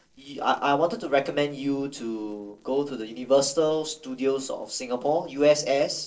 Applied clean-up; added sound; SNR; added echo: neural separator model SepFormer DNS4.